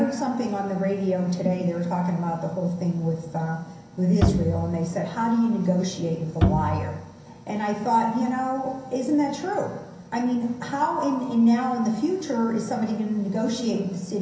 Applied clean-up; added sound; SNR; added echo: none; Bowed string instrument; 2 dB; reverberation time 0.6 s.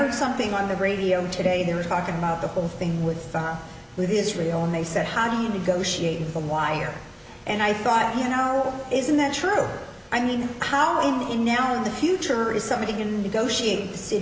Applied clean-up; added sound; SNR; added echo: none; none; none; none.